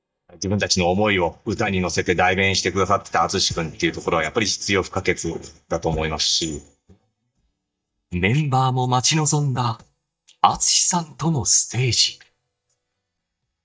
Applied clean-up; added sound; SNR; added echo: neural mask model DeepFilterNet 3.